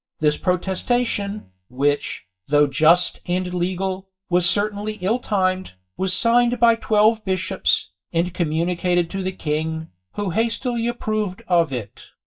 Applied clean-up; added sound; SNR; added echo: neural mask model DeepFilterNet 3.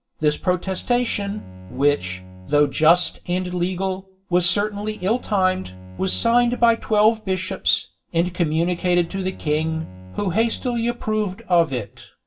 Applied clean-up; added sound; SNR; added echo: none; Bowed string instrument; 19 dB; reverberation time 0.2 s.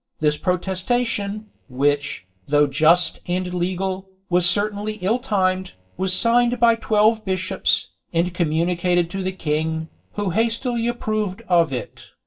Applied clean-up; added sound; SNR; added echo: neural separator model SepFormer DNS4.